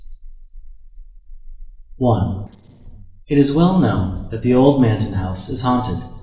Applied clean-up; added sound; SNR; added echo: neural separator model SepFormer DNS4.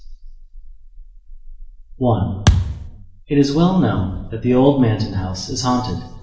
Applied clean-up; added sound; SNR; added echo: none; Thump, thud; 0 dB; reverberation time 1.0 s.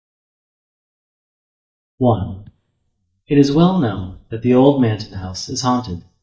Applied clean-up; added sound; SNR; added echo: neural mask model DeepFilterNet 3.